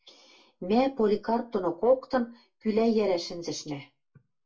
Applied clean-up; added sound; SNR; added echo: none; none; none; reverberation time 0.2 s.